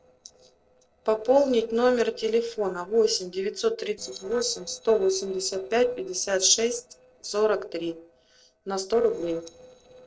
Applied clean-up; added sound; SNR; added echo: neural separator model SepFormer DNS4.